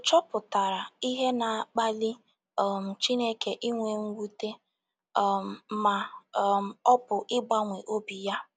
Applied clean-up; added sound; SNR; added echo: none; none; none; none.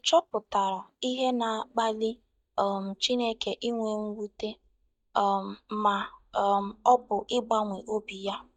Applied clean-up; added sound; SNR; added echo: neural mask model DeepFilterNet 3.